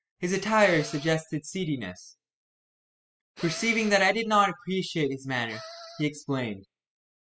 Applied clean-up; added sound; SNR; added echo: classical method spectral subtraction.